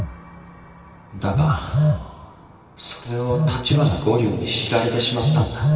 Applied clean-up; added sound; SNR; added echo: none; Telephone; 0 dB; reverberation time 2.5 s.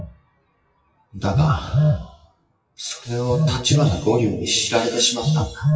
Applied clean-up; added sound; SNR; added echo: classical method WPE with log-MMSE.